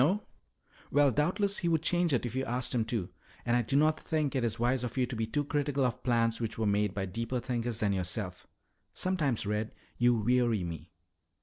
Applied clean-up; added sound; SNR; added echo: none; none; none; none.